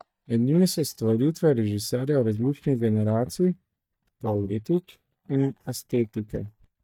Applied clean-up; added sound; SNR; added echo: neural mask model DeepFilterNet 3.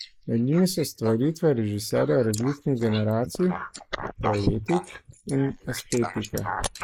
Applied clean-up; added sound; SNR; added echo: neural mask model Resemble Enhance denoiser.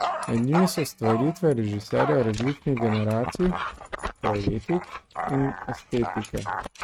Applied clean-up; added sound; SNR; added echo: neural mask model RNNoise.